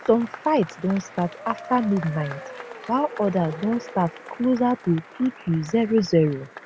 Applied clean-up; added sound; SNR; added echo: none; Applause / Crowd / Cheering; 16 dB; none.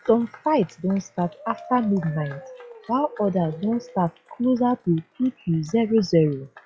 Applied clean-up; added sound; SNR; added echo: classical method log-MMSE.